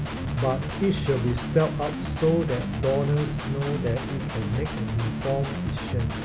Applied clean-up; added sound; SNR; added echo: none; Guitar; 3 dB; none.